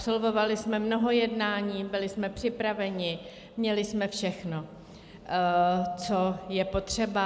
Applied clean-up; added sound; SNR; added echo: none; none; none; none.